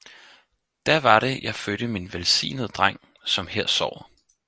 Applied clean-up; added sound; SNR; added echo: none; none; none; none.